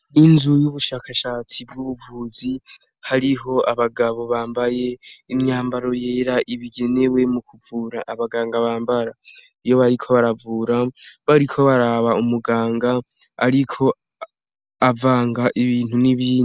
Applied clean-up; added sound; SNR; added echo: none; none; none; none.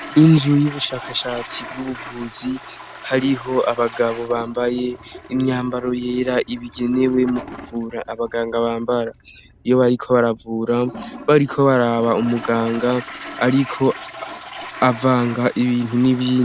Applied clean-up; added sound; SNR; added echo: none; Toilet flush; 17 dB; none.